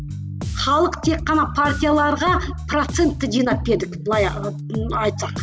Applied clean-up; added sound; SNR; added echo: none; Bass guitar; 7 dB; none.